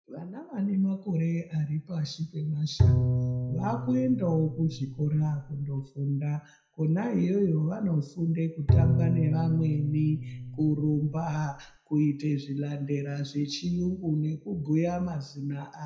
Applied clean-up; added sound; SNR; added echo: none; Bowed string instrument; 0 dB; reverberation time 0.4 s.